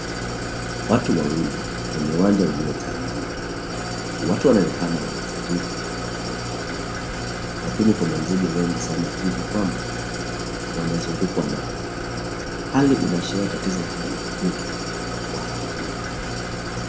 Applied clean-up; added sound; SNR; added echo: none; Idling; 2 dB; reverberation time 0.4 s.